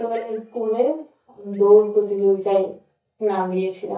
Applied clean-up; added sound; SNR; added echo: neural mask model DeepFilterNet 3.